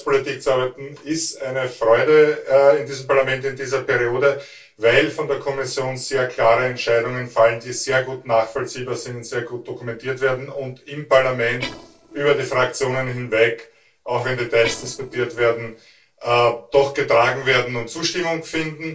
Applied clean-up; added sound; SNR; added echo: neural separator model SepFormer DNS4.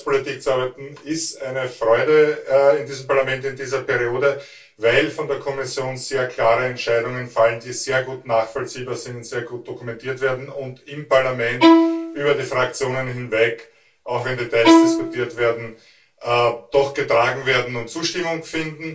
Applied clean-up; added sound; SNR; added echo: none; Bowed string instrument; -4 dB; reverberation time 0.2 s.